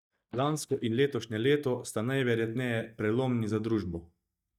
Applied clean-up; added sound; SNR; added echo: neural mask model DeepFilterNet 3.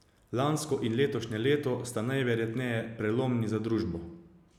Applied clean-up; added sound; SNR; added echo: none; none; none; none.